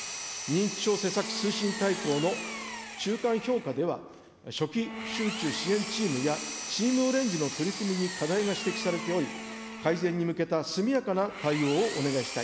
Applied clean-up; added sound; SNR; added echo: none; Bowed string instrument + Engine; 8 dB; none.